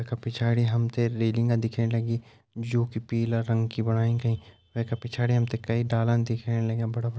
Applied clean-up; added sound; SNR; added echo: none; none; none; none.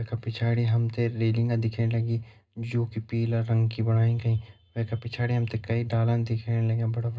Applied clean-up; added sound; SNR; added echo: none; none; none; reverberation time 0.2 s.